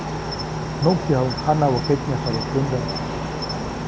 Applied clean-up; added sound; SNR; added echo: none; Cricket; 3 dB; none.